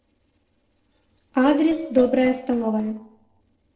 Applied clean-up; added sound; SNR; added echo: neural separator model SepFormer DNS4.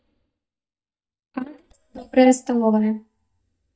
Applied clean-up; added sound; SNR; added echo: neural mask model DeepFilterNet 3.